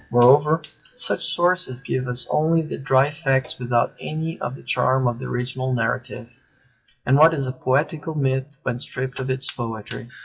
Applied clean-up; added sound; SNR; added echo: classical method WPE with log-MMSE.